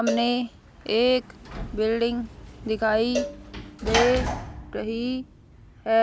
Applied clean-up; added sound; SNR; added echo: none; Cowbell + Sliding door / Slam; 7 dB; none.